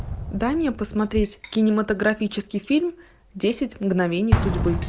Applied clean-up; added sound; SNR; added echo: none; Explosion; 6 dB; none.